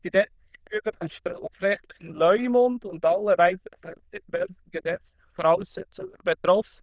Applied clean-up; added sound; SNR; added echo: neural diffusion model UNIVERSE++.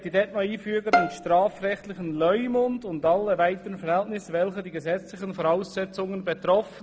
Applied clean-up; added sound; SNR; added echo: none; Bowed string instrument; 5 dB; none.